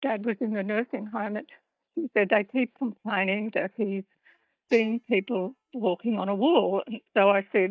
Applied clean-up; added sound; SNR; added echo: neural mask model DeepFilterNet 3.